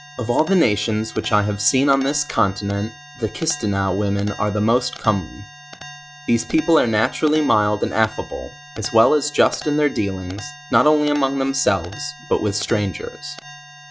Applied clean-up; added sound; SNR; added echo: classical method log-MMSE.